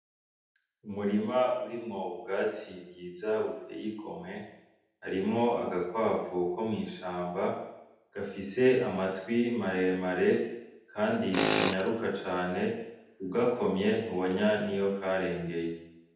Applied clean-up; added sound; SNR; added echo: none; Tools; 5 dB; reverberation time 0.8 s.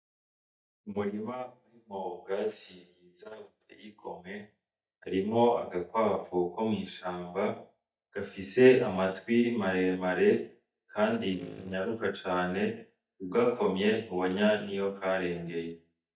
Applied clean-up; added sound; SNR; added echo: neural mask model DeepFilterNet 3.